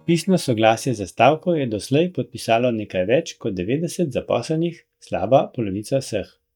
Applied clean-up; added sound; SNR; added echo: neural mask model DeepFilterNet 3.